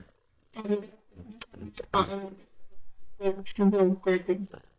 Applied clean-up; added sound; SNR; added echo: neural mask model DeepFilterNet 3.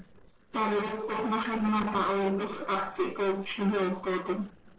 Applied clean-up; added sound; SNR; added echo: neural separator model SepFormer DNS4.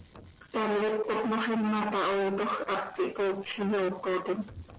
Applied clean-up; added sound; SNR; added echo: none; none; none; none.